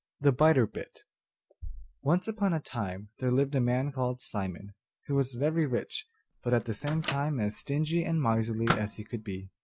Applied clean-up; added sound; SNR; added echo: none; Microwave oven; 9 dB; none.